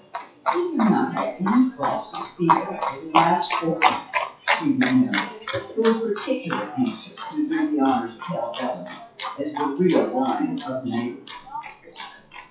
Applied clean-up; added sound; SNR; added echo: classical method WPE with log-MMSE.